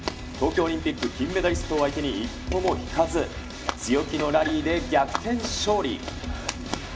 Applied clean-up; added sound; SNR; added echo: none; none; none; reverberation time 0.5 s.